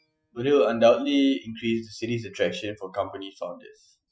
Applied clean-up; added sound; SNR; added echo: classical method Wiener filter.